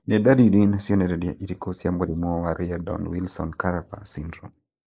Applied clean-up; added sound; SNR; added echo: neural mask model Resemble Enhance denoiser.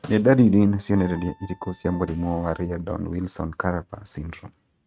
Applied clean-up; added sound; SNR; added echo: neural mask model RNNoise.